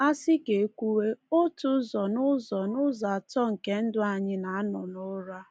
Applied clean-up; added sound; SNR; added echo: none; none; none; none.